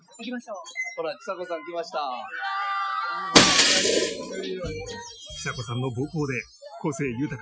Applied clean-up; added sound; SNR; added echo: classical method Wiener filter.